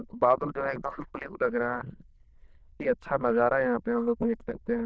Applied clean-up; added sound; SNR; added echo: neural diffusion model UNIVERSE++.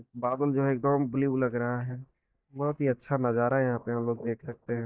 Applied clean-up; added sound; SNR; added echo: neural mask model DeepFilterNet 3.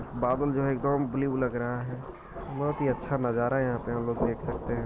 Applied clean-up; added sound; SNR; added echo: none; Rain / Thunderstorm; 9 dB; none.